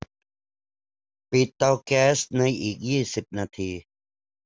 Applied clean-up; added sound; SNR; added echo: none; none; none; none.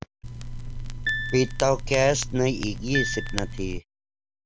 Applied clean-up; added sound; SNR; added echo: none; Piano + Crackle; 4 dB; none.